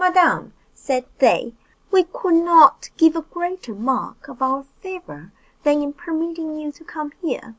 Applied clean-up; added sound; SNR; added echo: none; none; none; none.